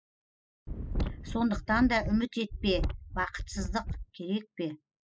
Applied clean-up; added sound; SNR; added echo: classical method spectral subtraction.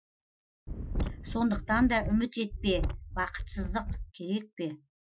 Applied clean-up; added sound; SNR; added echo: classical method Wiener filter.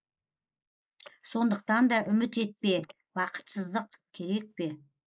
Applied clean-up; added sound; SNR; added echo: neural mask model Resemble Enhance denoiser.